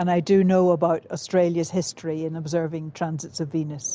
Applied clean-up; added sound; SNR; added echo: none; none; none; none.